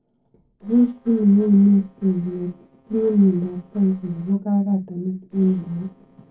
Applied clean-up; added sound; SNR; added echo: neural separator model SepFormer DNS4.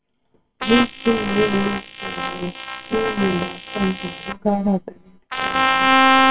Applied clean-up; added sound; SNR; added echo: neural separator model SepFormer WHAMR!.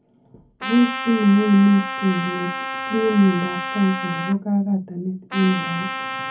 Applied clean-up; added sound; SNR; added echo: none; Trumpet; 8 dB; reverberation time 0.3 s.